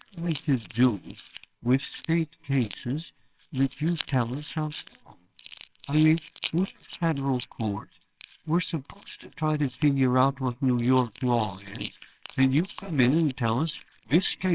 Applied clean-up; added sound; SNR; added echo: neural separator model SepFormer WHAMR!.